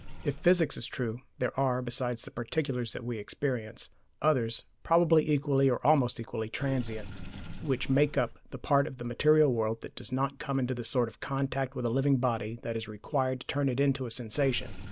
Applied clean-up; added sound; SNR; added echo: none; Sink (filling or washing) / Water; 17 dB; none.